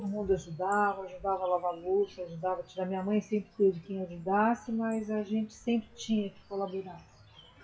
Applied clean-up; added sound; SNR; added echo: classical method WPE with log-MMSE.